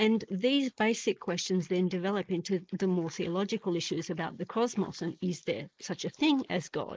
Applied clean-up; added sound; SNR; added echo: neural mask model Resemble Enhance denoiser.